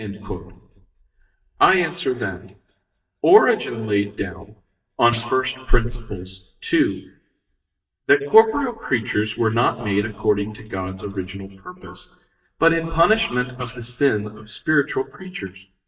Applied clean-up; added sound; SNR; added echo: neural mask model DeepFilterNet 3.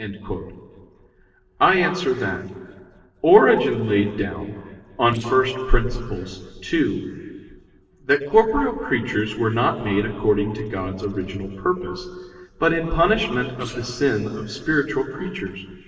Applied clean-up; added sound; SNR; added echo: neural separator model SepFormer DNS4.